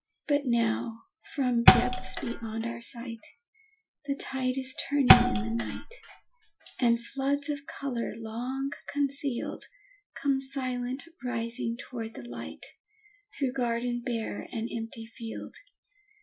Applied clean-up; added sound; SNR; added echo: classical method Wiener filter.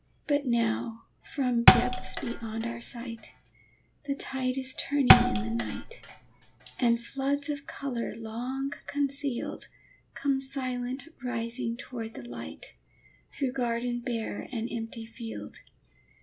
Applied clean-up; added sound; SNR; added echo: none; Thump, thud; -2 dB; none.